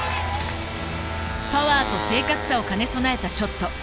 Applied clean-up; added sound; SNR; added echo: none; Motorcycle; 6 dB; none.